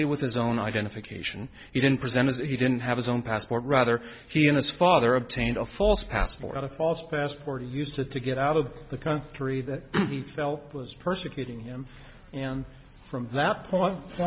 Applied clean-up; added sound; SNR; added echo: none; none; none; none.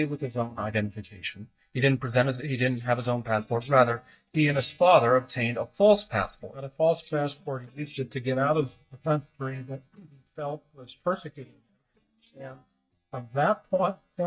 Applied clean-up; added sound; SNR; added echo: neural mask model DeepFilterNet 3.